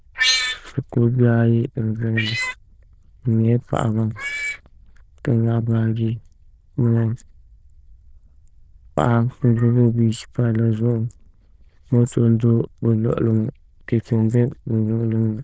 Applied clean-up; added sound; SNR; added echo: neural diffusion model UNIVERSE++.